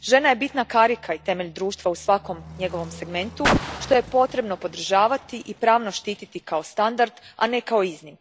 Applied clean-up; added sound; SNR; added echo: none; Car; 11 dB; none.